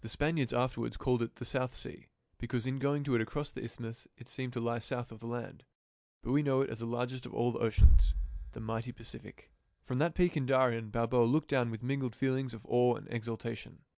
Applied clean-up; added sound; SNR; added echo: none; Bass drum; 3 dB; none.